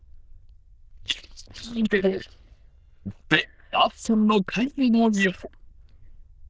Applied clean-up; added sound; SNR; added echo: neural diffusion model UNIVERSE++.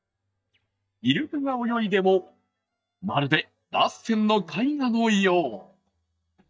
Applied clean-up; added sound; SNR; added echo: neural mask model DeepFilterNet 3.